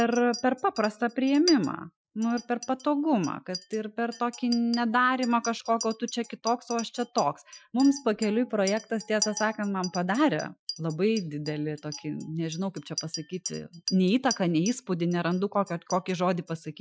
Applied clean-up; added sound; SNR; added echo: classical method Wiener filter.